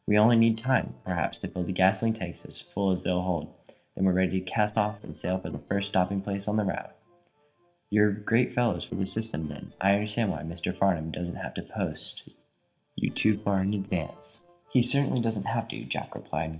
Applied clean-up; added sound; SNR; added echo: neural separator model SepFormer DNS4.